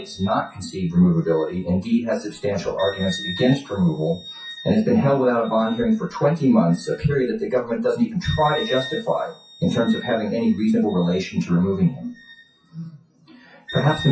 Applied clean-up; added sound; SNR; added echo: classical method WPE with log-MMSE.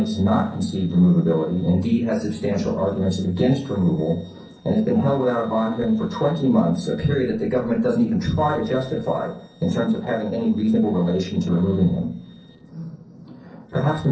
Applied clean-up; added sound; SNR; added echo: neural separator model SepFormer DNS4.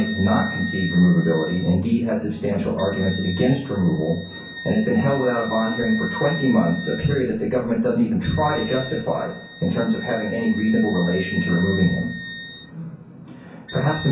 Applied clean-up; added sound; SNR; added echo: none; Wind instrument, woodwind instrument; 13 dB; reverberation time 0.6 s.